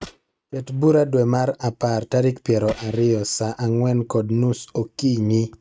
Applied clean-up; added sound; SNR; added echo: neural mask model RNNoise.